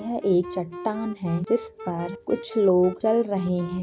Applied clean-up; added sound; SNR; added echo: none; Wind instrument, woodwind instrument; 15 dB; none.